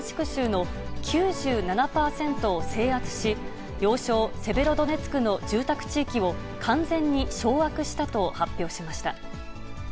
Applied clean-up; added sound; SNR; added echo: none; Car; 9 dB; none.